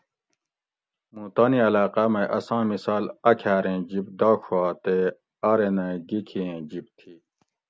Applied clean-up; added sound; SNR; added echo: none; none; none; none.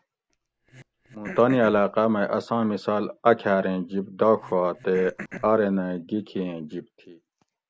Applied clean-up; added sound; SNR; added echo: none; Cough; 17 dB; none.